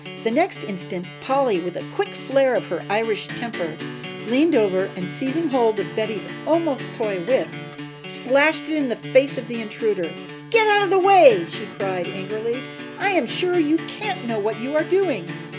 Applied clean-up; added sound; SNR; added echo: none; Acoustic guitar; 12 dB; none.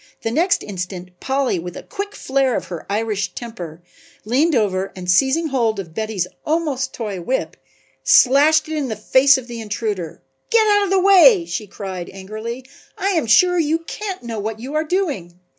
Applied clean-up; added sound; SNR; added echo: none; none; none; none.